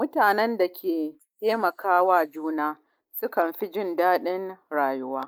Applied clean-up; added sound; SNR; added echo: neural mask model Resemble Enhance denoiser.